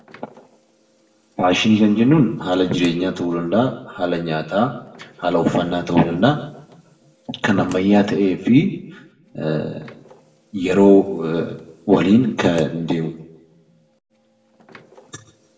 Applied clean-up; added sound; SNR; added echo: none; Slam; 19 dB; reverberation time 0.7 s.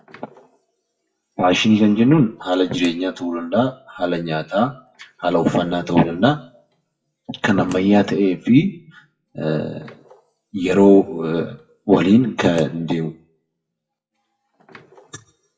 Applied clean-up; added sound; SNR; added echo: classical method WPE with log-MMSE.